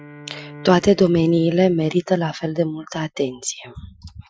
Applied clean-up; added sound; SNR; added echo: classical method Wiener filter.